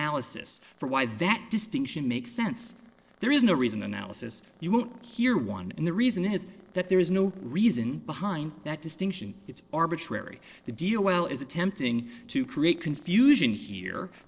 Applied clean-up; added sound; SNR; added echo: neural separator model SepFormer DNS4.